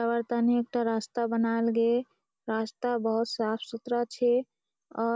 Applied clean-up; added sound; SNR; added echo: none; none; none; none.